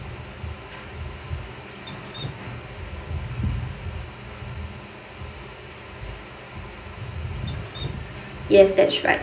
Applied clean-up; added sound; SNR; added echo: none; Drip; 18 dB; reverberation time 0.5 s.